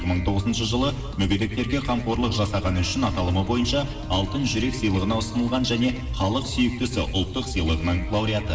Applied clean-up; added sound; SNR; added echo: none; Wind instrument, woodwind instrument; 19 dB; reverberation time 2.4 s.